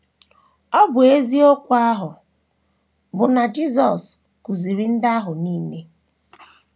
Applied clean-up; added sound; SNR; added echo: none; none; none; none.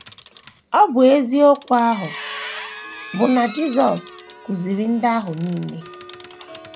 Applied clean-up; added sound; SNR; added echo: none; Squeak + Tick-tock; 15 dB; none.